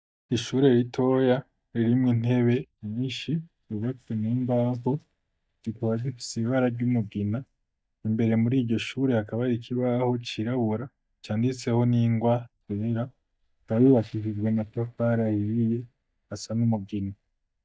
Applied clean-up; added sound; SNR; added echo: neural mask model DeepFilterNet 3.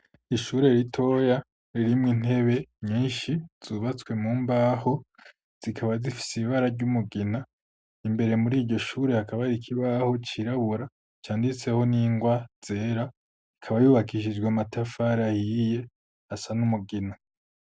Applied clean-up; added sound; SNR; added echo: none; none; none; none.